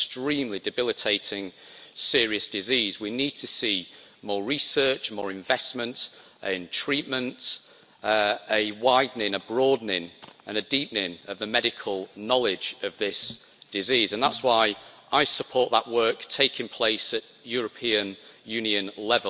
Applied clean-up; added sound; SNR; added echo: none; none; none; none.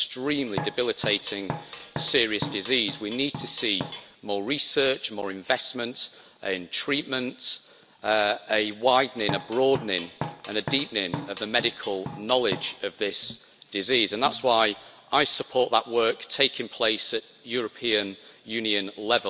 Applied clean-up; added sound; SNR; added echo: none; Drum kit; 9 dB; none.